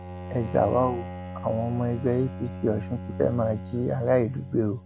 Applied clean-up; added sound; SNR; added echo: none; Bowed string instrument; 10 dB; none.